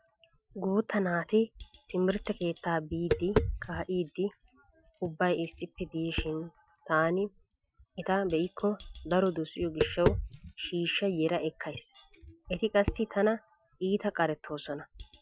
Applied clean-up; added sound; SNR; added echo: classical method Wiener filter.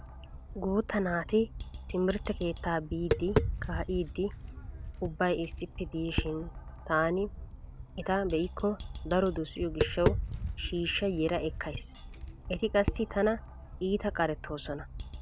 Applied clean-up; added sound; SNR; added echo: none; Tap; 5 dB; none.